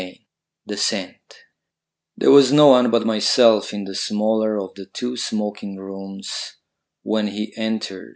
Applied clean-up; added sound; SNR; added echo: none; none; none; none.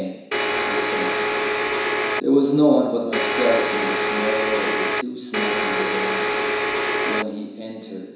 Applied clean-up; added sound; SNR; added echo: none; Domestic sounds, home sounds; -3 dB; reverberation time 1.0 s.